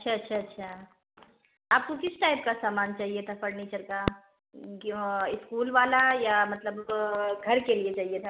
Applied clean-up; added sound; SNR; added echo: none; none; none; none.